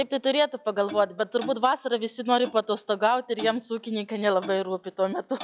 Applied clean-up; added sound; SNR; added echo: classical method log-MMSE.